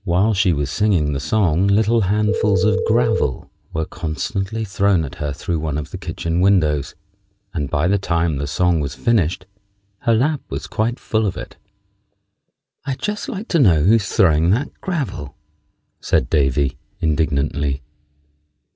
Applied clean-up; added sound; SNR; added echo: none; Telephone; 2 dB; none.